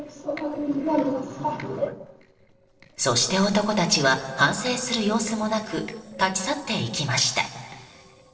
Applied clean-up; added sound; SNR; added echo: neural separator model SepFormer DNS4.